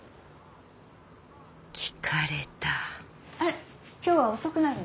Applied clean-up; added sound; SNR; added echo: none; none; none; none.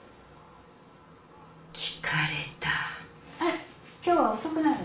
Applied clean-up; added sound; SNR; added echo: none; none; none; reverberation time 0.4 s.